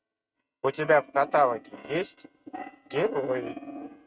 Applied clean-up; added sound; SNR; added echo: neural mask model RNNoise.